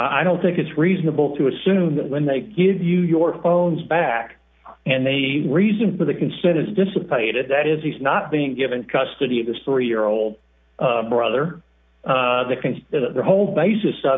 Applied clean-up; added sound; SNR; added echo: none; none; none; none.